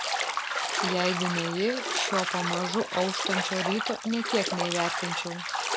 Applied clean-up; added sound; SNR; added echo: none; Bathtub (filling or washing); 0 dB; none.